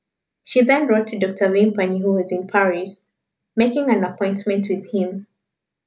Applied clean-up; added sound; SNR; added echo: none; none; none; none.